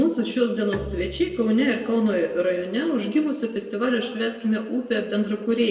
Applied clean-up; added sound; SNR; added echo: none; Bowed string instrument; 17 dB; reverberation time 1.5 s.